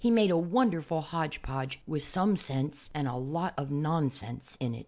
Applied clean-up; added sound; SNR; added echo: none; none; none; none.